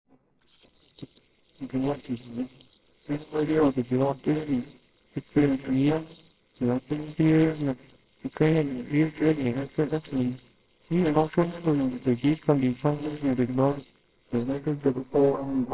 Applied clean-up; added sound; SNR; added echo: neural separator model SepFormer WHAMR!.